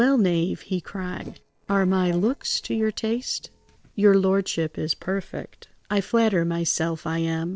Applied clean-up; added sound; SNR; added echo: neural separator model SepFormer DNS4.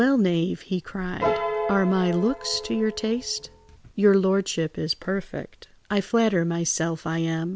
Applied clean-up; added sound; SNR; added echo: none; Piano; 6 dB; none.